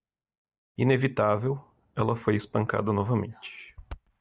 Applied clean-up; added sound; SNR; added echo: neural mask model DeepFilterNet 3.